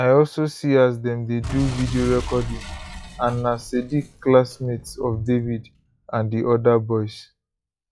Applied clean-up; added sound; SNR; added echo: classical method log-MMSE.